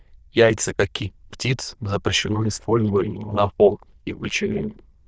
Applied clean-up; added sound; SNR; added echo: neural diffusion model UNIVERSE++.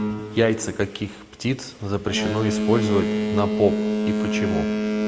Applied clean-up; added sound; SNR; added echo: none; Boat, Water vehicle; 0 dB; none.